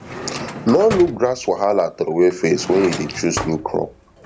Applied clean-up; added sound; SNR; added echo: none; Drawer open or close; 12 dB; none.